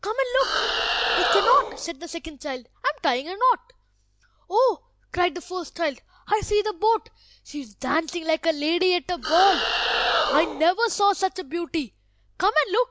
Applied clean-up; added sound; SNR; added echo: none; Animal; 0 dB; none.